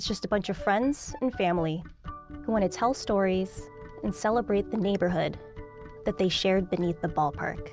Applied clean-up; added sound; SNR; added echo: none; none; none; none.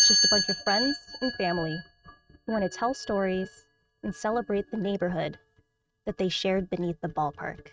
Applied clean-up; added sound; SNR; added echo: neural mask model RNNoise.